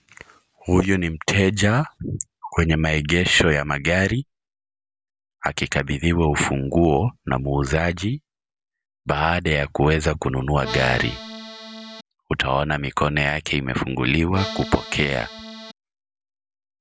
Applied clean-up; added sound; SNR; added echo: none; Accordion; 11 dB; none.